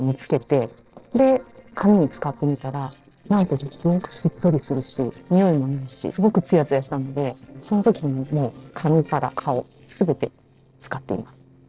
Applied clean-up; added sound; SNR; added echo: neural separator model SepFormer DNS4.